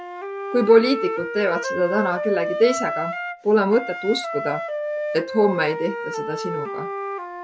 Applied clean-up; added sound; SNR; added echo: none; Wind instrument, woodwind instrument; 6 dB; none.